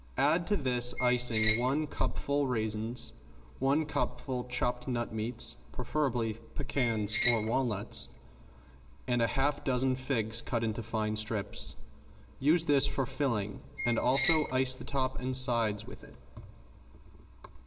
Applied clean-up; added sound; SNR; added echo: none; Squeak; -3 dB; reverberation time 1.8 s.